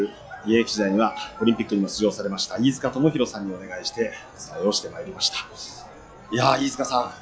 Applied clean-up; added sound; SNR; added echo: classical method log-MMSE.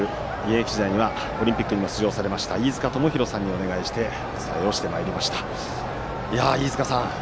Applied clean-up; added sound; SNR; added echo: none; none; none; none.